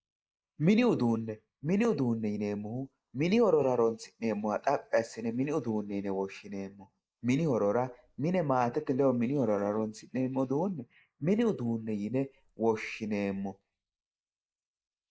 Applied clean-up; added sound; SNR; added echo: neural mask model Resemble Enhance denoiser.